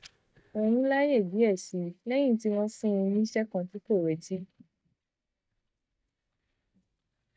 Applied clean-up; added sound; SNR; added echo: neural mask model DeepFilterNet 3.